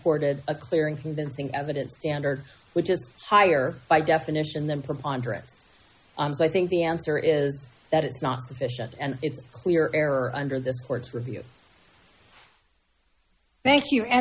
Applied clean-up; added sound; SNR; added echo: none; none; none; none.